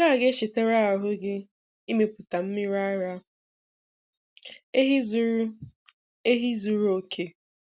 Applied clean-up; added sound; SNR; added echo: none; none; none; none.